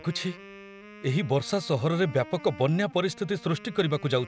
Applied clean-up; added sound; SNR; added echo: none; Wind instrument, woodwind instrument; 19 dB; none.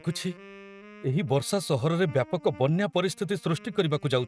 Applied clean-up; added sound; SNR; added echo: neural mask model RNNoise.